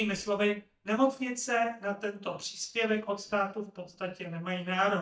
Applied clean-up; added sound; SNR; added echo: neural mask model DeepFilterNet 3.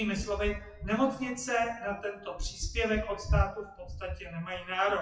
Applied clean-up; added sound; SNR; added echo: classical method WPE with log-MMSE.